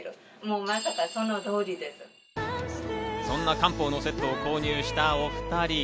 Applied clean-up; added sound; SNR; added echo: none; none; none; none.